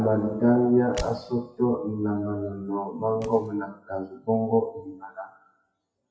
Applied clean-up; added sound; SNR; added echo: classical method WPE with log-MMSE.